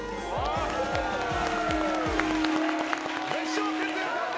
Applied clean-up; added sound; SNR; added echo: none; Harp; 3 dB; none.